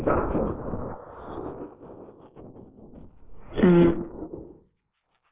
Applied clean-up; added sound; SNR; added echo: neural mask model Resemble Enhance denoiser.